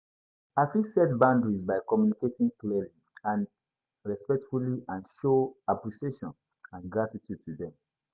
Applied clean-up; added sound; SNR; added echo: none; none; none; none.